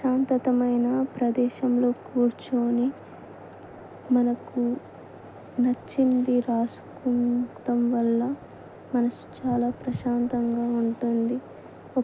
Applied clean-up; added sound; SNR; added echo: none; none; none; none.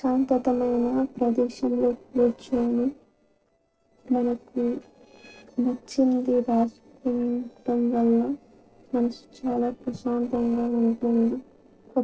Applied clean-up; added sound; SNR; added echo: neural separator model SepFormer DNS4.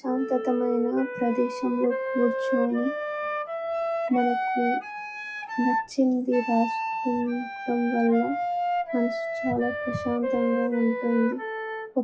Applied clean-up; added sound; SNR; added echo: classical method WPE with log-MMSE.